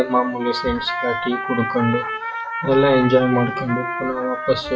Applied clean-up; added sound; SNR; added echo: classical method WPE with log-MMSE.